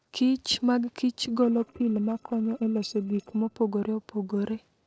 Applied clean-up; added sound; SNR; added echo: neural separator model SepFormer DNS4.